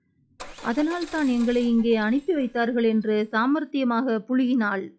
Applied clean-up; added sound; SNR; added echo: classical method log-MMSE.